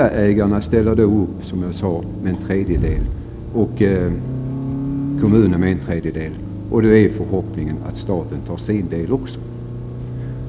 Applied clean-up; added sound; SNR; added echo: none; Accelerating, revving, vroom; 7 dB; none.